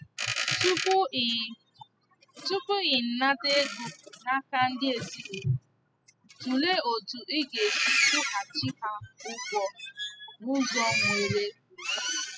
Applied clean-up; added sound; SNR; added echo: classical method spectral subtraction.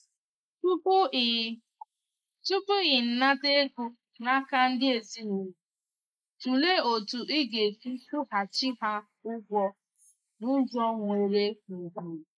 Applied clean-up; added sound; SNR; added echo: neural mask model Resemble Enhance denoiser.